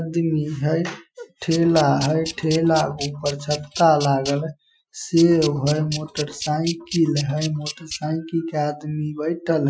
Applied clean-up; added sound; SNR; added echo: classical method Wiener filter.